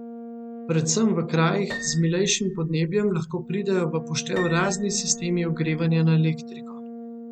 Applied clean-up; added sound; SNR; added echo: none; Piano + Brass instrument; 13 dB; none.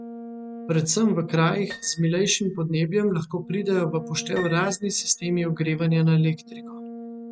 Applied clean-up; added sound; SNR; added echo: neural mask model RNNoise.